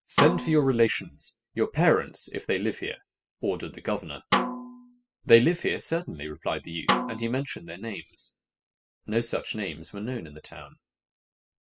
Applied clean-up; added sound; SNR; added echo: classical method spectral subtraction.